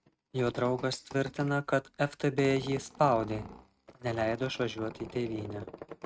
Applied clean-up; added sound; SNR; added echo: neural mask model RNNoise.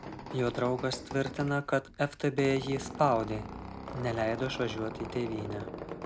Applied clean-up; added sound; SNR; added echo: none; Squeak; 10 dB; none.